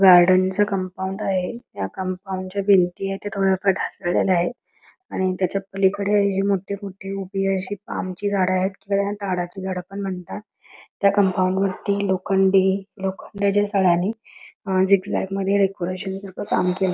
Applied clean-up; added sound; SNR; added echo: none; none; none; none.